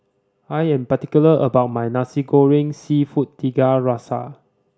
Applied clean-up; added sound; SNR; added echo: none; none; none; none.